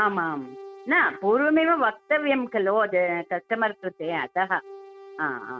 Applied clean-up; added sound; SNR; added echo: neural mask model RNNoise.